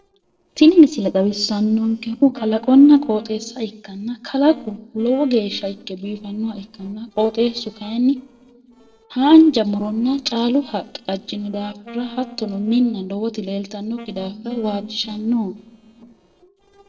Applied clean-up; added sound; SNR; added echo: neural separator model SepFormer DNS4.